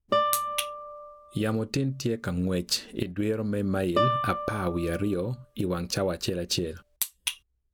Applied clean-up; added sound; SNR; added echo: none; Guitar; 4 dB; none.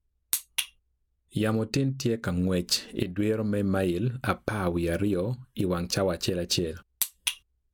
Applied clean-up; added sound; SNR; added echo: none; none; none; none.